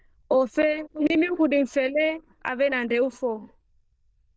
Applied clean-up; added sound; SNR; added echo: neural diffusion model UNIVERSE++.